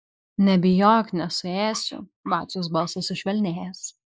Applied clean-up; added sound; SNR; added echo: neural mask model Resemble Enhance denoiser.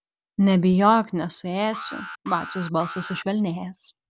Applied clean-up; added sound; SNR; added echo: none; Alarm; 13 dB; none.